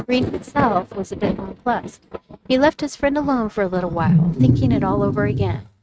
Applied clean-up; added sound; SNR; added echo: neural mask model RNNoise.